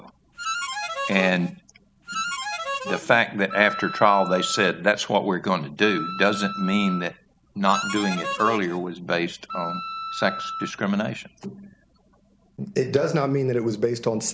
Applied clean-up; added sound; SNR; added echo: none; Wind instrument, woodwind instrument + Harmonica; 7 dB; none.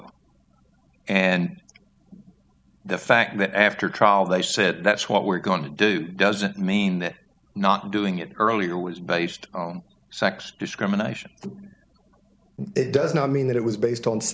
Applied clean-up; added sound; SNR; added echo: none; none; none; none.